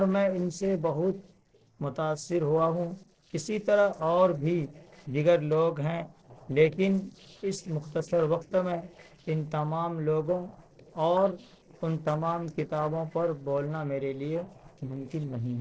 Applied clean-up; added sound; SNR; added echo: neural separator model SepFormer DNS4.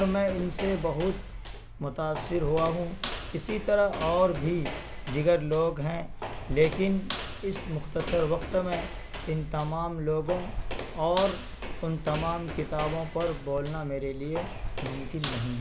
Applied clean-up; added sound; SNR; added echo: none; Walk, footsteps; 8 dB; none.